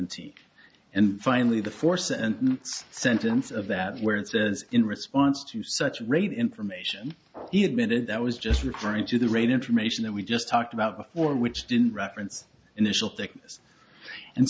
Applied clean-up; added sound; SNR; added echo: none; none; none; none.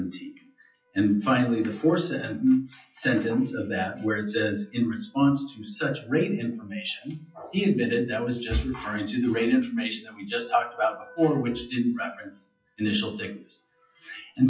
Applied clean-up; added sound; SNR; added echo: classical method WPE with log-MMSE.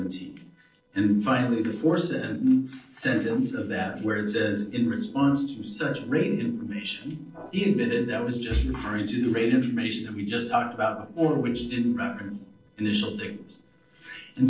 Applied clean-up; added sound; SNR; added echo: neural separator model SepFormer DNS4.